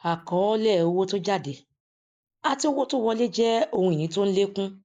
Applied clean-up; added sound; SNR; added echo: neural mask model Resemble Enhance denoiser.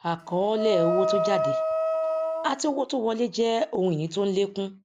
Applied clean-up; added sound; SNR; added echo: none; Wind instrument, woodwind instrument; 1 dB; none.